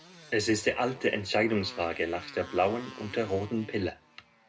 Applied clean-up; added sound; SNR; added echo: none; Motorcycle; 18 dB; reverberation time 0.2 s.